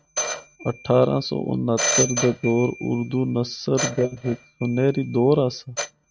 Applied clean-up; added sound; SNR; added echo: neural mask model RNNoise.